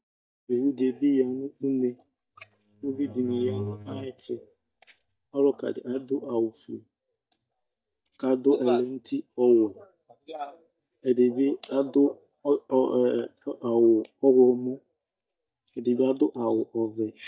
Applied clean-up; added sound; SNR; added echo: neural mask model DeepFilterNet 3.